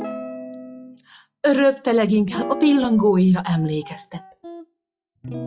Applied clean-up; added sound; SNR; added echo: classical method log-MMSE.